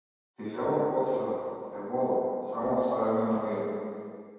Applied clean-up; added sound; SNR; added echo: none; none; none; reverberation time 2.1 s.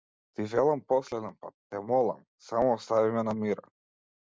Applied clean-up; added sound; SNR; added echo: none; none; none; none.